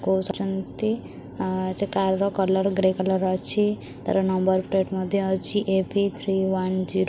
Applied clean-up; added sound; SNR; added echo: none; none; none; none.